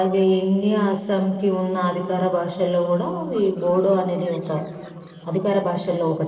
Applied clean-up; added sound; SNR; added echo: neural separator model SepFormer DNS4.